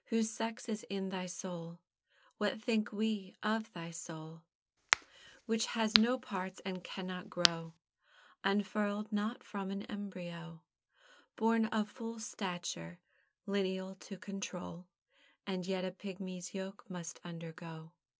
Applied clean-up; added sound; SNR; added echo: none; Crack; -1 dB; none.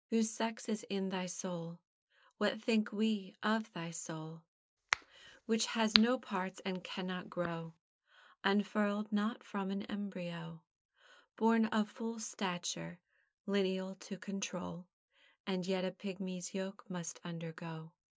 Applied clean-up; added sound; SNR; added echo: neural mask model DeepFilterNet 3.